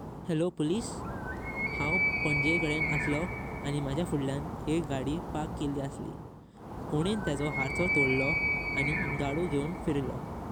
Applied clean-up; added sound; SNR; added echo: none; Animal; 0 dB; none.